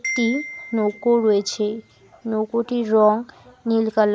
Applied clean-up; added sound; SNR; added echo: none; Marimba, xylophone; 15 dB; none.